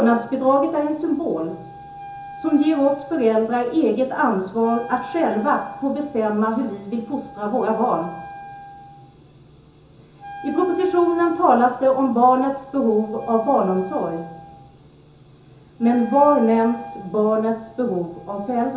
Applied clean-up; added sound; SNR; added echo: none; Wind instrument, woodwind instrument; 18 dB; reverberation time 0.7 s.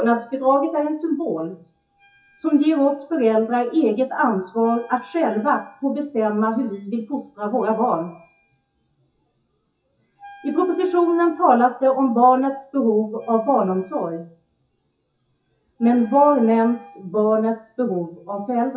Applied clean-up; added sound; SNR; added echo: classical method WPE with log-MMSE.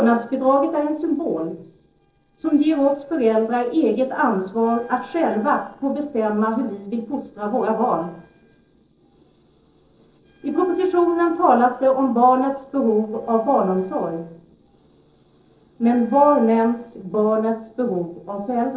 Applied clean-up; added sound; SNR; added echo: neural separator model SepFormer DNS4.